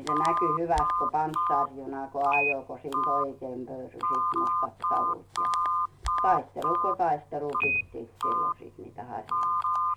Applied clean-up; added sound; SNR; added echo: none; Telephone; -3 dB; none.